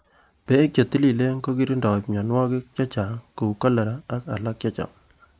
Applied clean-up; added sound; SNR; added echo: none; none; none; none.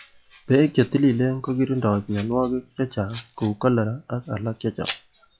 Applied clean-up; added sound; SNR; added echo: classical method log-MMSE.